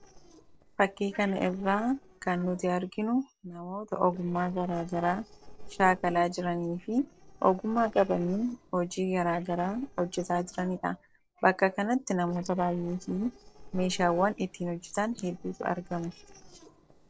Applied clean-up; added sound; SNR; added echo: neural separator model SepFormer DNS4.